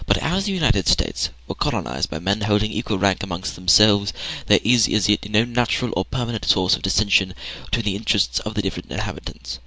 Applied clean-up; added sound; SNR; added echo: none; none; none; none.